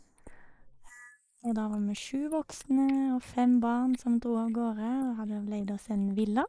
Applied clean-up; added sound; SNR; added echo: neural mask model Resemble Enhance denoiser.